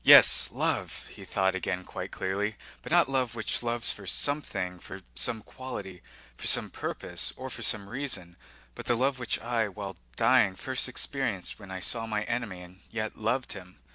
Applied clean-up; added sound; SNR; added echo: none; none; none; none.